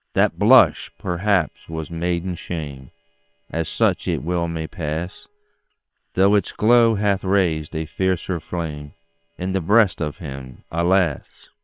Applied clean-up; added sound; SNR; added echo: neural separator model SepFormer WHAM!.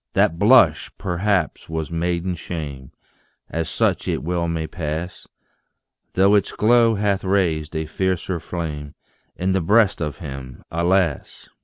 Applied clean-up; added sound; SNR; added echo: none; none; none; none.